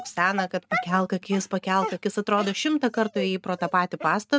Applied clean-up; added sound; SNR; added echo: neural mask model RNNoise.